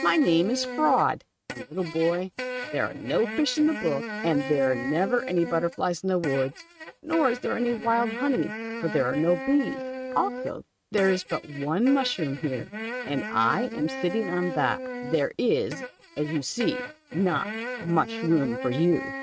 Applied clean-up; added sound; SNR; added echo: neural mask model RNNoise.